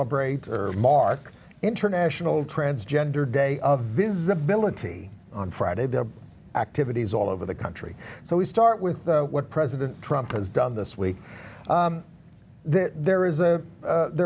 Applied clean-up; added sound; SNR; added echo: none; none; none; none.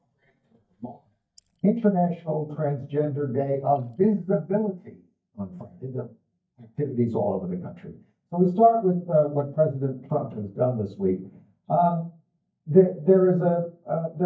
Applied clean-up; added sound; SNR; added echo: neural mask model DeepFilterNet 3.